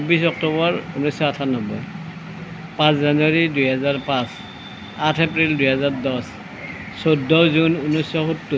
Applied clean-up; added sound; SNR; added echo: none; none; none; none.